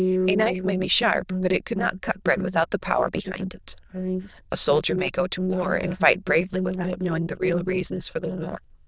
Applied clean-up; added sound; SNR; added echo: neural diffusion model UNIVERSE++.